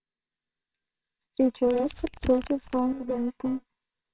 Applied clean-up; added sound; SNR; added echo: neural separator model SepFormer WHAMR!.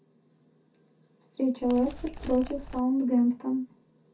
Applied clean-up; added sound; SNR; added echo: none; Animal; 12 dB; reverberation time 0.3 s.